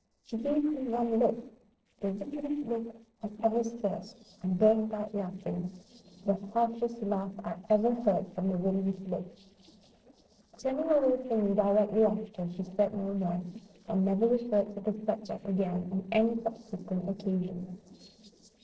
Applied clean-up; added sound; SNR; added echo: neural separator model SepFormer DNS4.